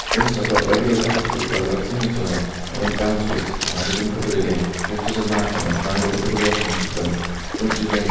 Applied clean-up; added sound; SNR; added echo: none; Stream; 2 dB; reverberation time 1.1 s.